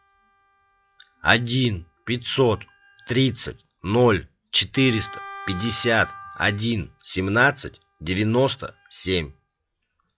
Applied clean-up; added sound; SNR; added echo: classical method log-MMSE.